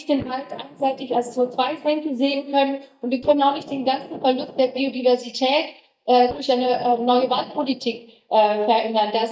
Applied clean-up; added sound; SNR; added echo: neural mask model DeepFilterNet 3.